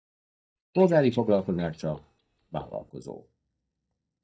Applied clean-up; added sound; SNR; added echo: neural mask model DeepFilterNet 3.